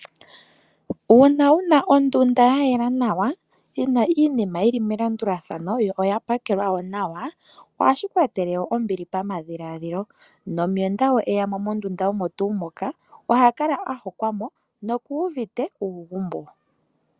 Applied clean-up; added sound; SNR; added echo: none; none; none; none.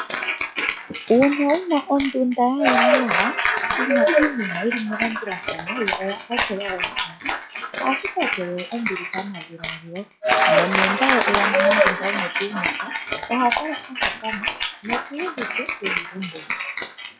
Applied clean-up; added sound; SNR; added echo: classical method log-MMSE.